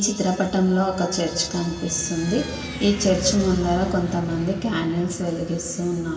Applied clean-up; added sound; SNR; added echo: none; Vehicle; 19 dB; reverberation time 2.2 s.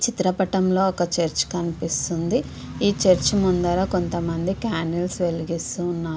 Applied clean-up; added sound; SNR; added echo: none; none; none; none.